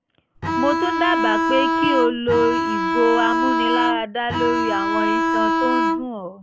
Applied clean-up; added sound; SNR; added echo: none; Bowed string instrument; -3 dB; none.